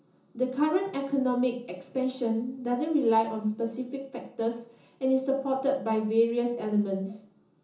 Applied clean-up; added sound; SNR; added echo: none; none; none; reverberation time 0.7 s.